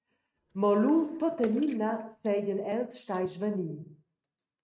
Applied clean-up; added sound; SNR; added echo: neural mask model RNNoise.